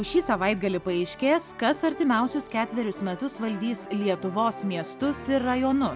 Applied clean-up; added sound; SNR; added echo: none; none; none; none.